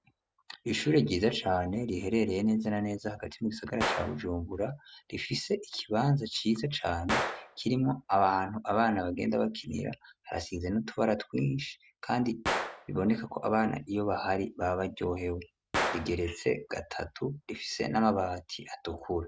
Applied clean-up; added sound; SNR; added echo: none; Gunshot, gunfire; 11 dB; none.